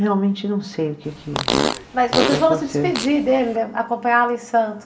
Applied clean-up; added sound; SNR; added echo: none; Fart; 4 dB; reverberation time 0.5 s.